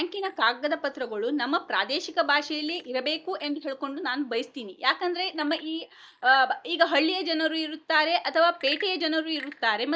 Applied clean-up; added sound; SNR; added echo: neural mask model DeepFilterNet 3.